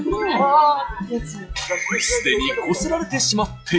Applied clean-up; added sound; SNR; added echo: classical method WPE with log-MMSE.